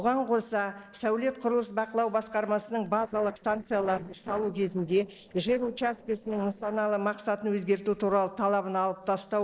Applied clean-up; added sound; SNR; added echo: neural separator model SepFormer DNS4.